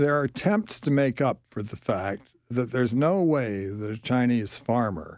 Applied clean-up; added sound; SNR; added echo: none; none; none; none.